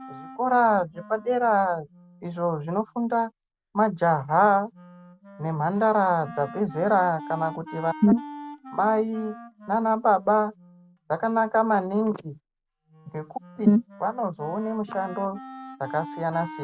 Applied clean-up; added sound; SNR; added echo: none; Wind instrument, woodwind instrument; 18 dB; none.